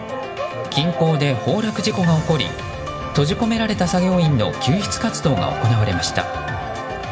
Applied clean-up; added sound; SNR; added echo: none; none; none; reverberation time 0.6 s.